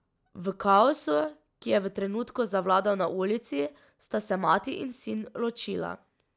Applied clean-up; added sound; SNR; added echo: none; none; none; none.